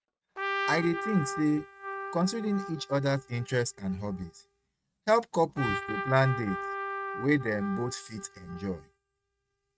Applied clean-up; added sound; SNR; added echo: neural mask model RNNoise.